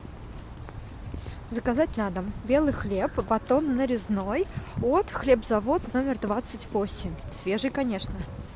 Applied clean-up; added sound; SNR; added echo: none; none; none; none.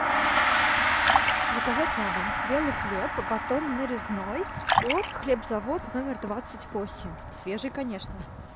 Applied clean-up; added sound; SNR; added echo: none; Gong + Fill (with liquid); -3 dB; none.